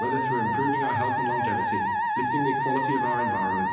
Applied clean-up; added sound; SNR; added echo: none; Musical instrument; -4 dB; reverberation time 1.0 s.